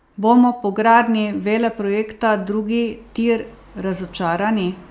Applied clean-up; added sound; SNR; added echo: none; none; none; none.